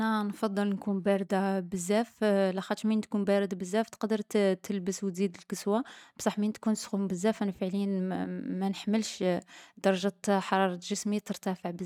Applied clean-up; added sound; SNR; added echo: neural mask model DeepFilterNet 3.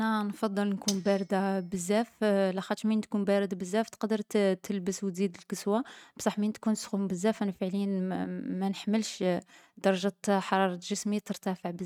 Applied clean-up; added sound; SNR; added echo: neural mask model RNNoise.